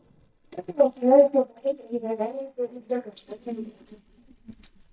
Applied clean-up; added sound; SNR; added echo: neural mask model DeepFilterNet 3.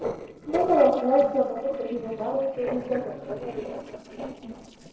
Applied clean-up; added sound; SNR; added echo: neural separator model SepFormer DNS4.